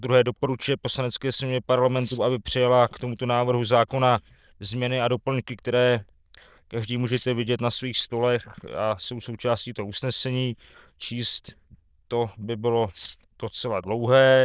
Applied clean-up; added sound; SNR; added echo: neural diffusion model UNIVERSE++.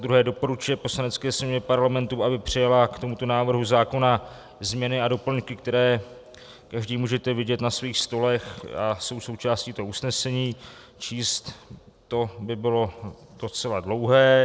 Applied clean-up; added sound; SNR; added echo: none; none; none; none.